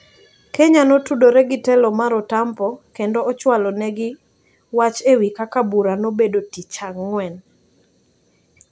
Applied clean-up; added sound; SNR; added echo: none; none; none; none.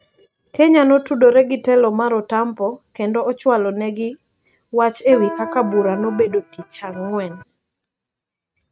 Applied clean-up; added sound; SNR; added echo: neural mask model RNNoise.